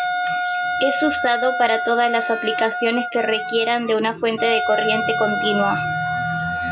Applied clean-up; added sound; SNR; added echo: none; Wind instrument, woodwind instrument; 2 dB; none.